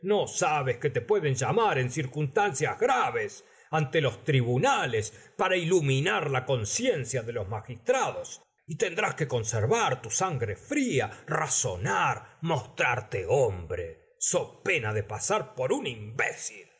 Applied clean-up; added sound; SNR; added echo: none; none; none; none.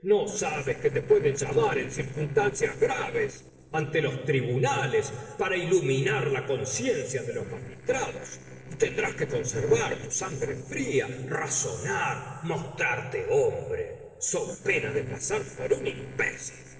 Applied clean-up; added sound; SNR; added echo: neural separator model SepFormer DNS4.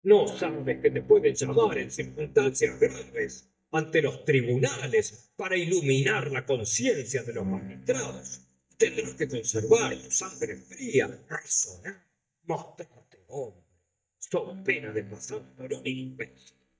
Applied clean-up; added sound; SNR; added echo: neural mask model DeepFilterNet 3.